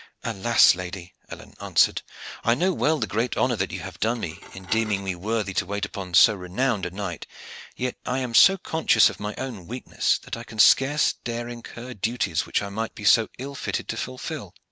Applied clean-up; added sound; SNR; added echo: none; Dishes, pots, and pans / Glass; 15 dB; none.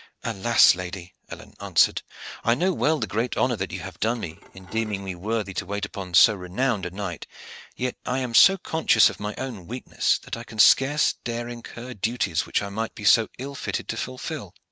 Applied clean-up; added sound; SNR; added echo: neural mask model RNNoise.